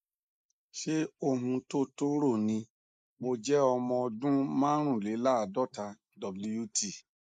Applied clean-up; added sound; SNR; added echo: neural mask model Resemble Enhance denoiser.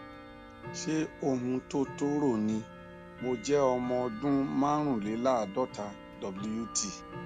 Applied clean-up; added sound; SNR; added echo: none; Tick-tock / Bell; 14 dB; none.